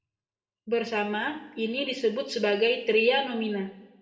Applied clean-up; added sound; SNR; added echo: none; none; none; reverberation time 0.8 s.